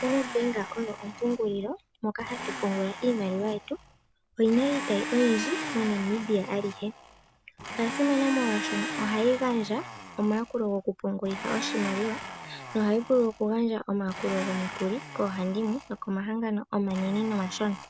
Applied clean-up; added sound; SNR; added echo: none; Domestic sounds, home sounds; 9 dB; none.